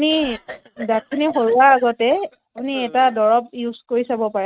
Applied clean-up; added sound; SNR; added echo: neural mask model RNNoise.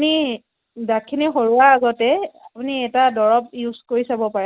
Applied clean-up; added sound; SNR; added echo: none; none; none; none.